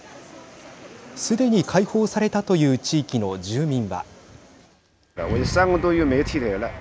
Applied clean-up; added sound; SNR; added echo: none; none; none; none.